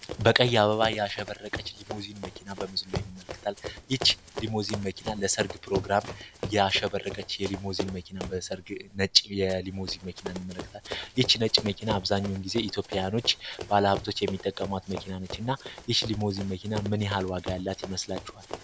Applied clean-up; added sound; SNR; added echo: none; Run; 11 dB; none.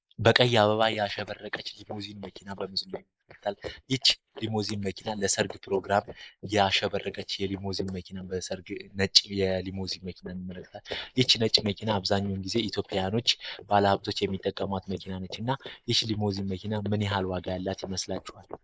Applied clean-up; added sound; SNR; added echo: neural mask model Resemble Enhance denoiser.